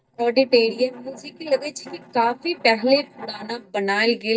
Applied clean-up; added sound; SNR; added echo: neural mask model DeepFilterNet 3.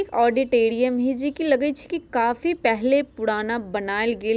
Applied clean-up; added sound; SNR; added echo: none; none; none; none.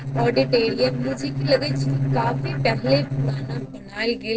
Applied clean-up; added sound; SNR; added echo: neural separator model SepFormer DNS4.